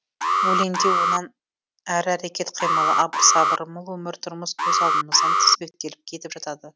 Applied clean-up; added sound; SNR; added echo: none; Alarm; -3 dB; none.